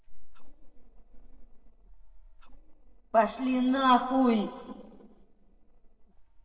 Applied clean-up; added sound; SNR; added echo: neural separator model SepFormer DNS4.